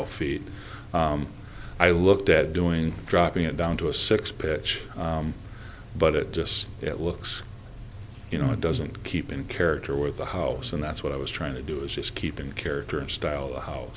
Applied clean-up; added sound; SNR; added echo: none; none; none; none.